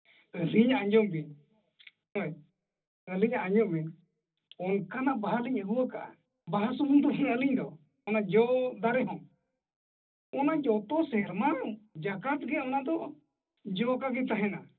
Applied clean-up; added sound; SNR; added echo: none; none; none; reverberation time 0.4 s.